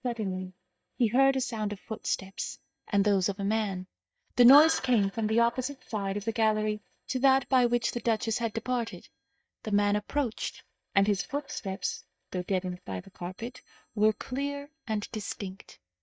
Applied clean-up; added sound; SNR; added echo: neural mask model DeepFilterNet 3.